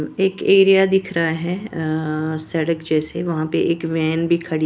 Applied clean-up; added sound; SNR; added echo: none; none; none; none.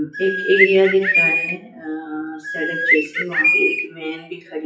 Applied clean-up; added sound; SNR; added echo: classical method WPE with log-MMSE.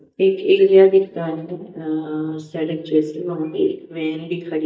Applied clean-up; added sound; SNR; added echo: neural mask model DeepFilterNet 3.